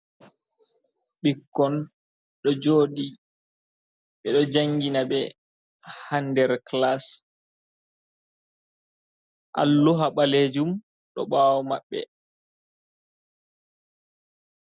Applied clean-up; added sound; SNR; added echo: none; none; none; none.